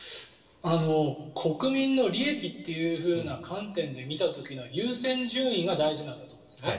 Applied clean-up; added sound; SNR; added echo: none; none; none; reverberation time 1.0 s.